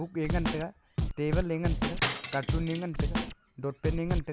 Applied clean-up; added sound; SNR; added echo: none; Scratching (performance technique) + Cutlery, silverware; -2 dB; none.